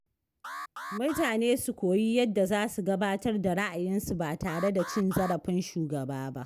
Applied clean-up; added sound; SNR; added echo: none; Alarm; 13 dB; none.